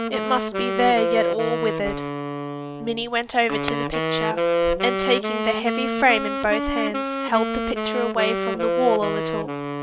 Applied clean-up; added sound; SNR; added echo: none; Wind instrument, woodwind instrument; 0 dB; none.